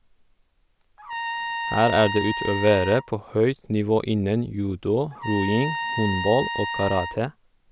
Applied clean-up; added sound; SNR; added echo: none; Trumpet; 6 dB; none.